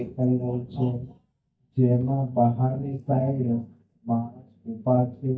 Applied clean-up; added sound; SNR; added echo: neural mask model DeepFilterNet 3.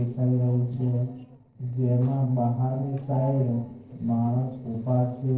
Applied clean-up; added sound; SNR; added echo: neural separator model SepFormer DNS4.